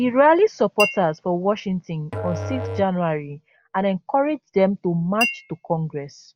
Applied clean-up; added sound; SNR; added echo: none; Musical instrument + Chink, clink; 9 dB; none.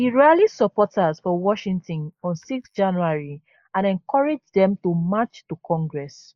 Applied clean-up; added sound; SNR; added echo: neural mask model Resemble Enhance denoiser.